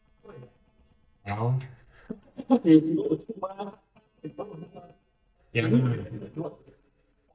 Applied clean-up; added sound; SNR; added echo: neural mask model DeepFilterNet 3.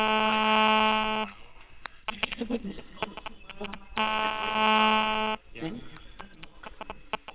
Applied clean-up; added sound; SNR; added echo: neural separator model SepFormer WHAMR!.